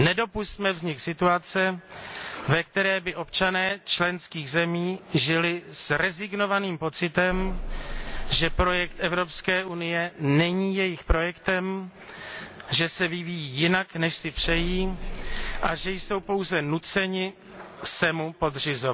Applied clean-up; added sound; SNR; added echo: none; Bus / Engine; 6 dB; none.